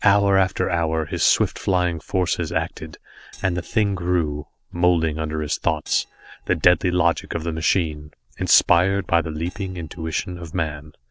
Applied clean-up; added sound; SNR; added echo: neural separator model SepFormer DNS4.